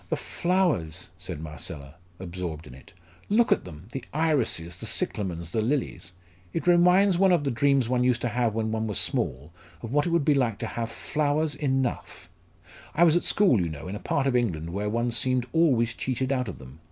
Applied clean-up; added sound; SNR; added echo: none; none; none; none.